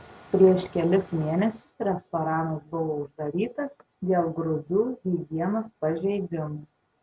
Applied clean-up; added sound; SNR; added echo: none; none; none; none.